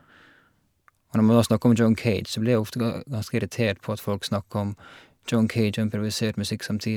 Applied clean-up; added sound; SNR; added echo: none; none; none; none.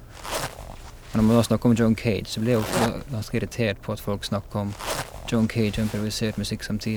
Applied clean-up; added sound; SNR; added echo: none; Zipper (clothing); 10 dB; none.